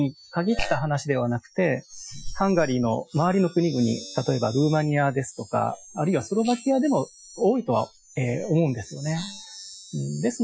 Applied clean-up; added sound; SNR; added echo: classical method Wiener filter.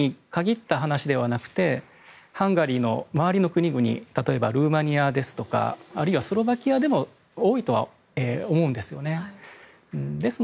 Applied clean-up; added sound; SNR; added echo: none; none; none; none.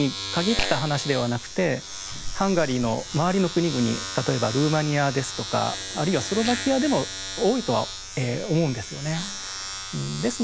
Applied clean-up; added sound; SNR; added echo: none; Domestic sounds, home sounds; 8 dB; none.